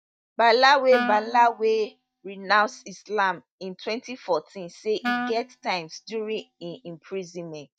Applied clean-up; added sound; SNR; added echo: neural mask model DeepFilterNet 3.